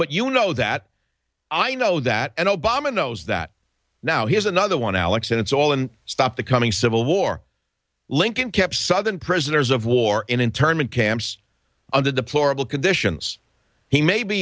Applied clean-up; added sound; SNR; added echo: none; none; none; none.